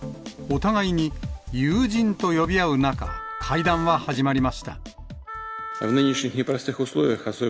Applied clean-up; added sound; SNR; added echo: none; Wind instrument, woodwind instrument; 13 dB; none.